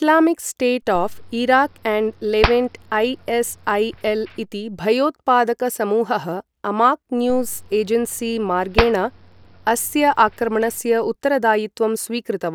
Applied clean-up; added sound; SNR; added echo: none; Hands; 11 dB; none.